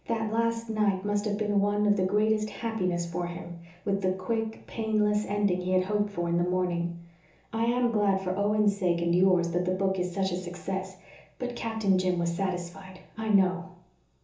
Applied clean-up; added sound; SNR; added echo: none; none; none; reverberation time 0.6 s.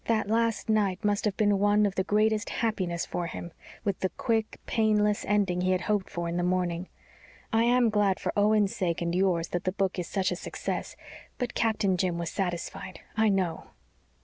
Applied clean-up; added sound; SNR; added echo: none; none; none; none.